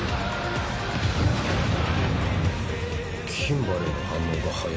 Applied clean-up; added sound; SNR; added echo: none; none; none; none.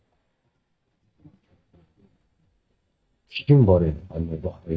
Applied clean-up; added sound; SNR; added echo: neural mask model DeepFilterNet 3.